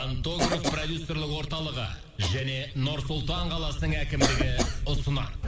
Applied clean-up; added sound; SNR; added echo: none; Wind + Cough; 0 dB; none.